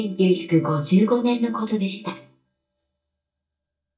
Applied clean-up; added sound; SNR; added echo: neural mask model DeepFilterNet 3.